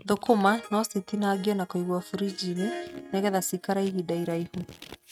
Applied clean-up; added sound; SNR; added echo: neural mask model RNNoise.